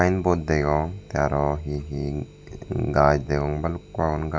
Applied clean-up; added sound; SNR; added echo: none; none; none; none.